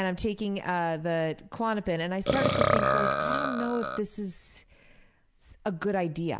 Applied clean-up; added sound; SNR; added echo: none; Burping, eructation; -3 dB; none.